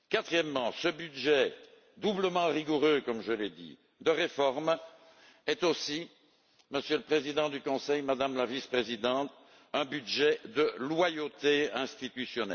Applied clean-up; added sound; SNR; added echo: none; none; none; none.